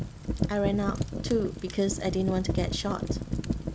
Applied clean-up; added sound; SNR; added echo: none; Fire; 1 dB; none.